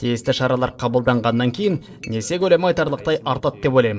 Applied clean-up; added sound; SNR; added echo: neural separator model SepFormer DNS4.